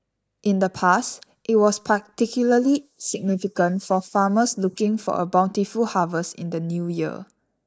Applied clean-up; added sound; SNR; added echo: neural mask model Resemble Enhance denoiser.